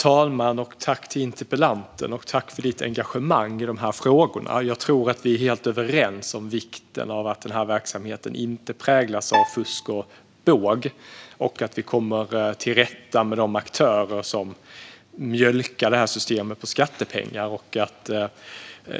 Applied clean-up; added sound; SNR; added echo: none; Bowed string instrument; 4 dB; none.